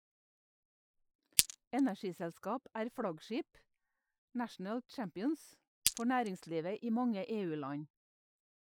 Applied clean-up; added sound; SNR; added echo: classical method Wiener filter.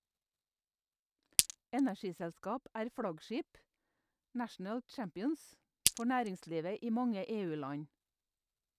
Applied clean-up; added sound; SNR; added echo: neural mask model RNNoise.